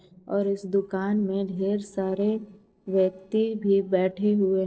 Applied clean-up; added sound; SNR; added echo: neural separator model SepFormer DNS4.